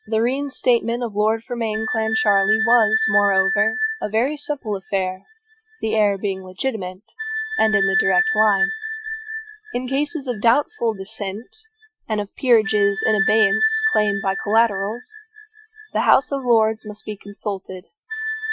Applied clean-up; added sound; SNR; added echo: classical method Wiener filter.